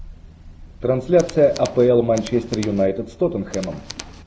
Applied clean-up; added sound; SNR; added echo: none; Tools; 17 dB; none.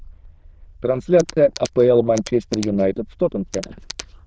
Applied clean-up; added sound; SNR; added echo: neural diffusion model UNIVERSE++.